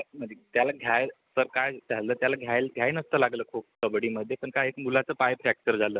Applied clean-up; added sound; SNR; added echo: none; none; none; none.